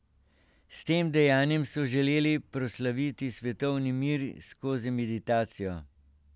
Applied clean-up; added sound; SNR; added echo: none; none; none; none.